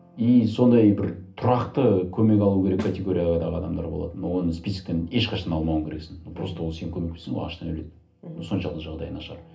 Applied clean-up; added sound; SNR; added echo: none; Snare drum; 15 dB; reverberation time 0.3 s.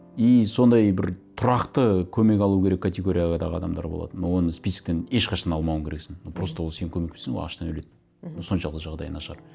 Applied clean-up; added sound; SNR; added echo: none; none; none; none.